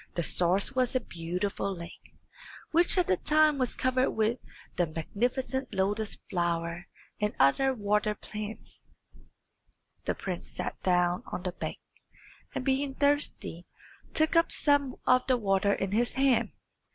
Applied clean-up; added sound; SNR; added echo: none; none; none; none.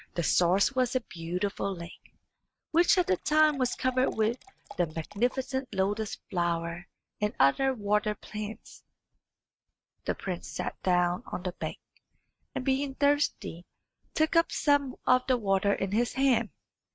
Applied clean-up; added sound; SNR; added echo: neural mask model RNNoise.